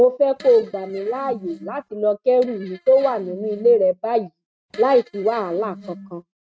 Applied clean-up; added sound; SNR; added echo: neural mask model RNNoise.